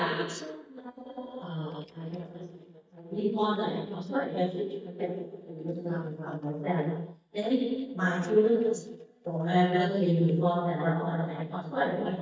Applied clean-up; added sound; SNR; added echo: neural mask model DeepFilterNet 3.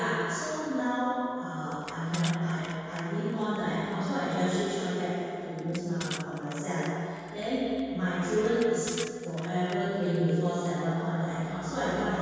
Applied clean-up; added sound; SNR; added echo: none; Crushing; 17 dB; reverberation time 2.2 s.